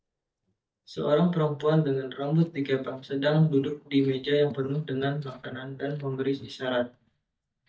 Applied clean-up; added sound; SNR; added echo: neural mask model DeepFilterNet 3.